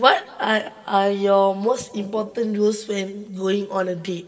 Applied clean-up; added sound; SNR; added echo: none; none; none; reverberation time 1.7 s.